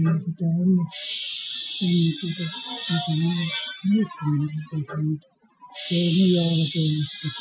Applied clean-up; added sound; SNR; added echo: classical method Wiener filter.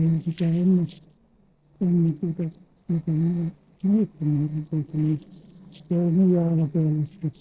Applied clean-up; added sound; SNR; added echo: neural separator model SepFormer DNS4.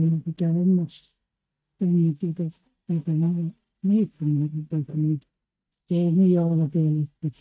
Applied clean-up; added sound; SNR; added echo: neural mask model DeepFilterNet 3.